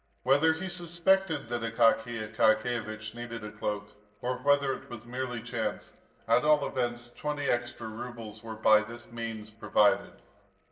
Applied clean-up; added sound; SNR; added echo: neural separator model SepFormer DNS4.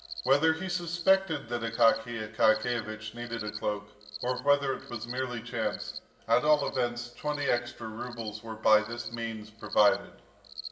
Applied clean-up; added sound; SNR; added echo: none; Cricket; 14 dB; reverberation time 0.8 s.